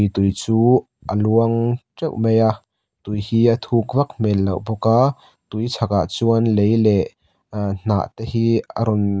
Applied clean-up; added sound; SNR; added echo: none; none; none; none.